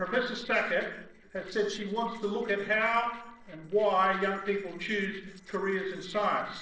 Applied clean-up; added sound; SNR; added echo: neural separator model SepFormer DNS4.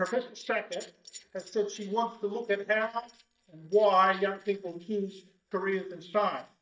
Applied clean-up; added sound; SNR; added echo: neural mask model DeepFilterNet 3.